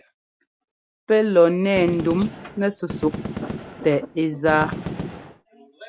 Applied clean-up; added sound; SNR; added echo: none; Gunshot, gunfire; 9 dB; none.